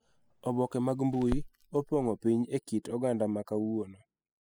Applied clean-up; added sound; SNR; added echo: classical method spectral subtraction.